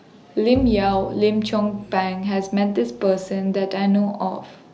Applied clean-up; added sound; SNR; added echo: none; Bowed string instrument; 15 dB; none.